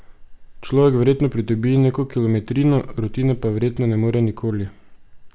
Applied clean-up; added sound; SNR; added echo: none; none; none; none.